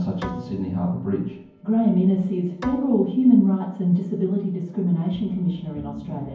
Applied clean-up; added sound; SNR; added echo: none; Bowed string instrument; 18 dB; reverberation time 0.9 s.